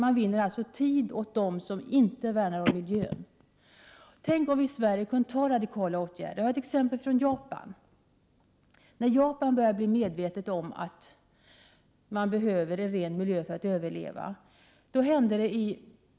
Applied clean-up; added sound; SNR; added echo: none; Telephone; 7 dB; none.